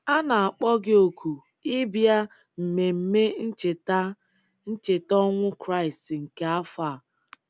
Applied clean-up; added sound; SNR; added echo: none; none; none; none.